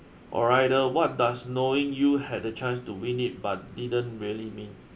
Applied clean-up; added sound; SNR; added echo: none; none; none; none.